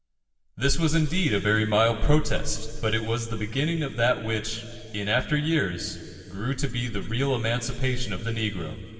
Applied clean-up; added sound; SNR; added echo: none; none; none; reverberation time 2.4 s.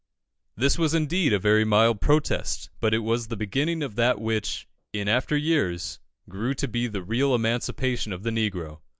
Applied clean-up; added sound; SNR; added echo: none; none; none; none.